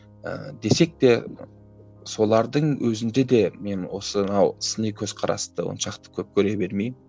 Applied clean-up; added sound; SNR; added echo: none; none; none; none.